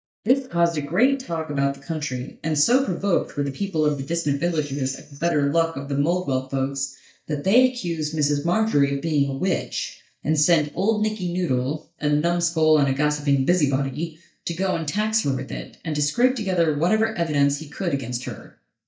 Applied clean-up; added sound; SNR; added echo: neural mask model DeepFilterNet 3.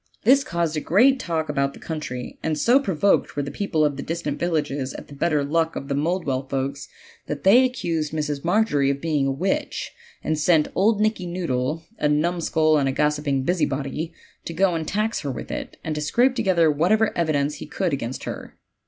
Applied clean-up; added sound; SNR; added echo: none; none; none; none.